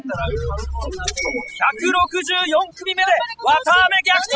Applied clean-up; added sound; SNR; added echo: classical method spectral subtraction.